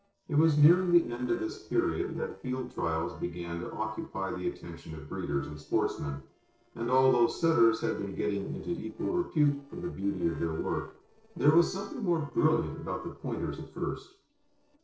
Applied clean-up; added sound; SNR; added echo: neural separator model SepFormer DNS4.